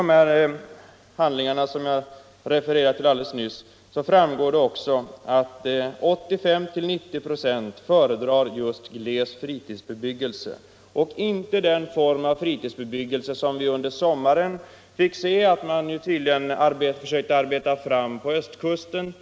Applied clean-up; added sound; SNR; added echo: none; none; none; none.